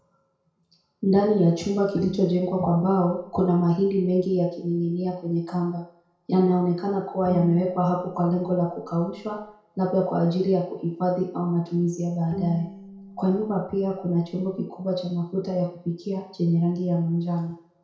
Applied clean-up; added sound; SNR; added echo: none; Bowed string instrument; 14 dB; reverberation time 0.6 s.